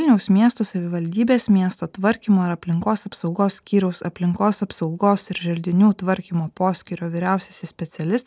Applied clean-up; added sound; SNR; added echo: none; none; none; none.